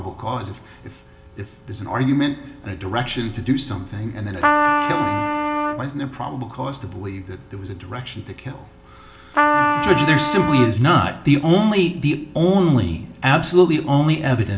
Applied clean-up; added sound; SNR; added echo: none; Trumpet; 0 dB; reverberation time 0.5 s.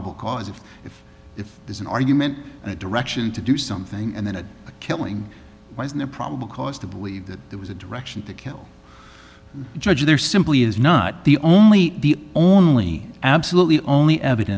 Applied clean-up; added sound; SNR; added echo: none; none; none; none.